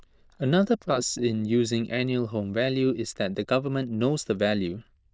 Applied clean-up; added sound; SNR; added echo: neural diffusion model UNIVERSE++.